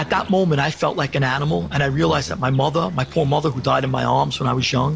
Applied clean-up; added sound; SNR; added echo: none; Insect; 16 dB; none.